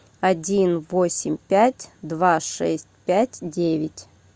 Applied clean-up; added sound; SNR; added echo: none; none; none; none.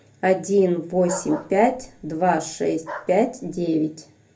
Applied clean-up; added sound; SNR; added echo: none; Bark; 15 dB; reverberation time 0.3 s.